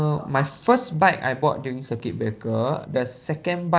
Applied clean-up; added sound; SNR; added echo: neural separator model SepFormer DNS4.